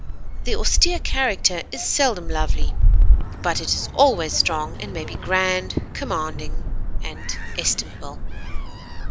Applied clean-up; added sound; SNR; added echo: none; Gull, seagull; -4 dB; none.